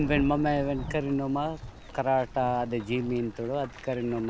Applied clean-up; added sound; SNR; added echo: none; Rain / Thunderstorm; 12 dB; none.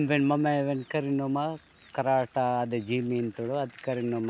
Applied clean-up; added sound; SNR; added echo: none; none; none; none.